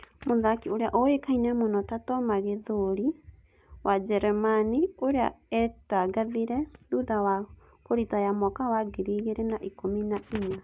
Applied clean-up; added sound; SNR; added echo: none; none; none; none.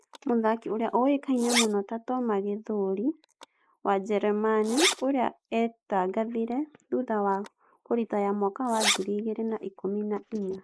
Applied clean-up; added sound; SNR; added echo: neural mask model Resemble Enhance denoiser.